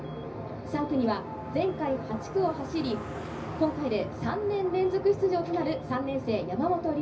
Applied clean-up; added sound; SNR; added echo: none; Car passing by; 19 dB; reverberation time 0.4 s.